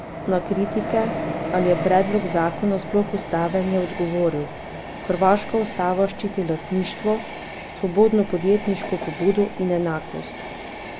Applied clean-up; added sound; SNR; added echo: none; Train; 9 dB; none.